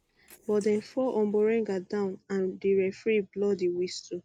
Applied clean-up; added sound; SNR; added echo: neural mask model Resemble Enhance denoiser.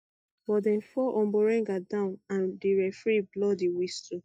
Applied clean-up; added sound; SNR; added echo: neural mask model DeepFilterNet 3.